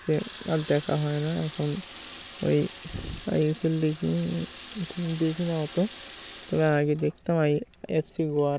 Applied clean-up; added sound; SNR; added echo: none; Water tap, faucet; 11 dB; none.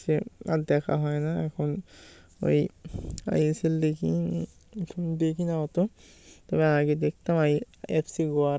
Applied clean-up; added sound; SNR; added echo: none; none; none; none.